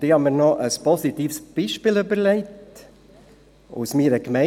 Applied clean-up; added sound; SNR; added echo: none; none; none; none.